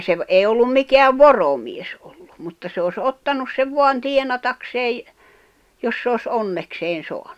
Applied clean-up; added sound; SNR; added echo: none; none; none; none.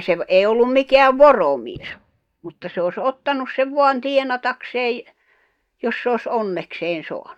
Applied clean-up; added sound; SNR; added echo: neural mask model DeepFilterNet 3.